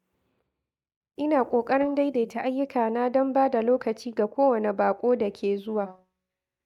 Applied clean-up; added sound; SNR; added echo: neural mask model DeepFilterNet 3.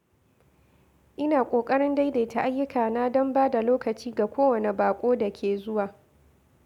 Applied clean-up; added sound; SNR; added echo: none; none; none; none.